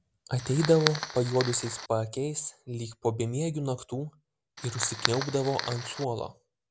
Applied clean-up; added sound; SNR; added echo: none; Fire; 6 dB; none.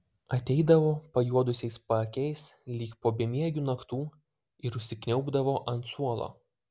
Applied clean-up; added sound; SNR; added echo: none; none; none; none.